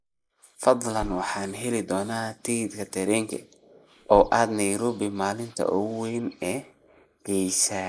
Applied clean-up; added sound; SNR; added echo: neural mask model Resemble Enhance denoiser.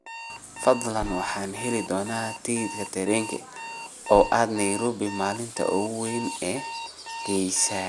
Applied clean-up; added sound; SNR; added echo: none; Car + Alarm; 11 dB; none.